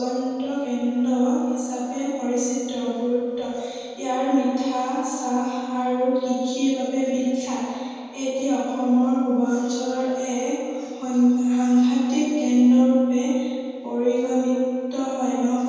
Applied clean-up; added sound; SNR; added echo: none; none; none; reverberation time 2.1 s.